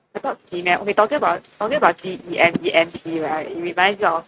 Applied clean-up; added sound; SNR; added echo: neural mask model RNNoise.